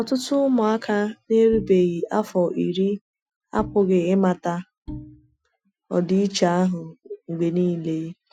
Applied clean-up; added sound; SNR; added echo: classical method Wiener filter.